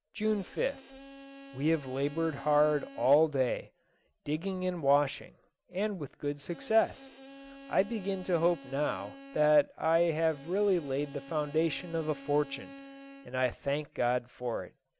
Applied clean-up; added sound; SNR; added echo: none; Bowed string instrument; 18 dB; none.